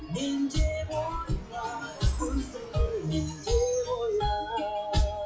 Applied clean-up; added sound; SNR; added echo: classical method WPE with log-MMSE.